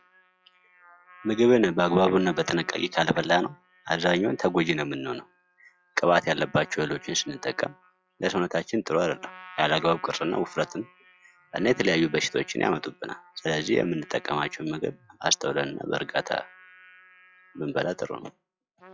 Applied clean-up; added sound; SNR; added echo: classical method log-MMSE.